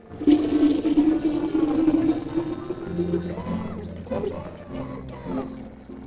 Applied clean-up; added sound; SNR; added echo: neural separator model SepFormer DNS4.